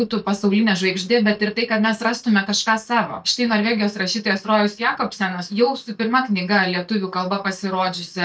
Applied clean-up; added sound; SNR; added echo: neural mask model DeepFilterNet 3.